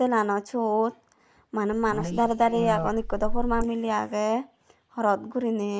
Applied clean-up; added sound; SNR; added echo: neural mask model Resemble Enhance denoiser.